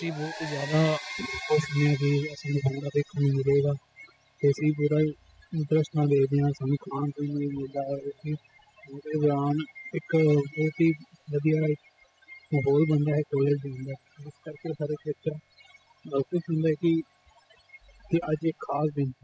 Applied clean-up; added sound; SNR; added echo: classical method spectral subtraction.